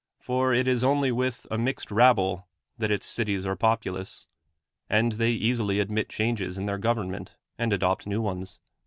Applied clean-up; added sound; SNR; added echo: none; none; none; none.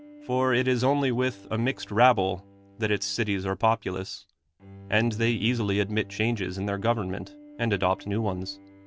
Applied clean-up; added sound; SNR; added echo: none; Bowed string instrument; 20 dB; none.